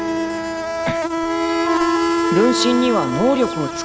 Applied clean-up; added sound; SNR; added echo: none; Insect; 0 dB; none.